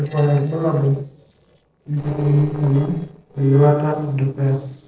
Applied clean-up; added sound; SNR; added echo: neural separator model SepFormer DNS4.